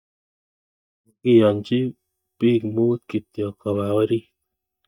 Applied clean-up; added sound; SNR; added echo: neural mask model DeepFilterNet 3.